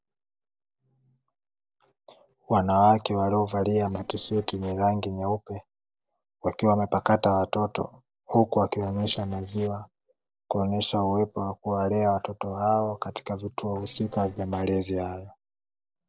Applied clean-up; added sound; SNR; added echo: neural separator model SepFormer DNS4.